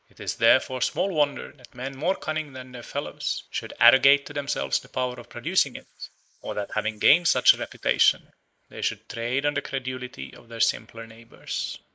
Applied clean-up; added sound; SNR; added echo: neural mask model Resemble Enhance denoiser.